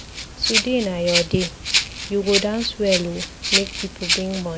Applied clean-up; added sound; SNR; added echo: none; Rattle (instrument); 1 dB; none.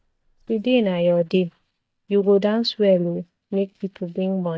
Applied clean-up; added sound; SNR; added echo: neural mask model DeepFilterNet 3.